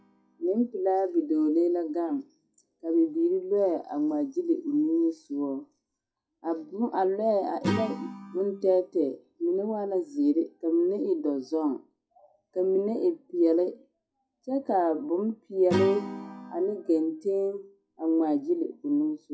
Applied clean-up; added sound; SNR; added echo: classical method WPE with log-MMSE.